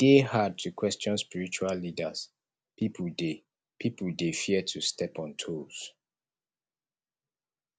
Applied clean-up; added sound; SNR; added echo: none; none; none; none.